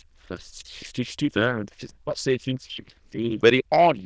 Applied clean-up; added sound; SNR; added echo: neural diffusion model UNIVERSE++.